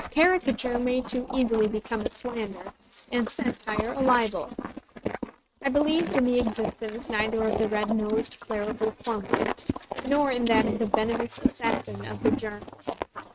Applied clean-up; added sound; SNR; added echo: neural mask model RNNoise.